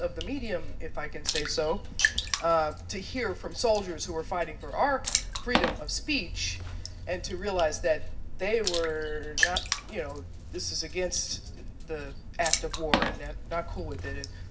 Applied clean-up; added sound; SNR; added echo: none; Water / Splash, splatter; 1 dB; reverberation time 0.4 s.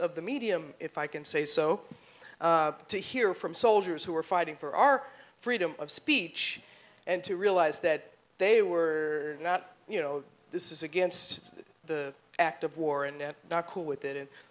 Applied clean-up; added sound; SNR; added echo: none; none; none; none.